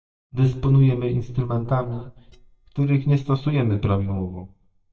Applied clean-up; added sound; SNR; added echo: neural mask model DeepFilterNet 3.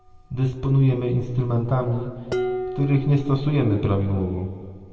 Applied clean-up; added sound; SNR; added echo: none; Dishes, pots, and pans; 12 dB; reverberation time 1.9 s.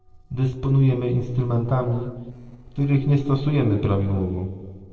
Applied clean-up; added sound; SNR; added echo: neural separator model SepFormer DNS4.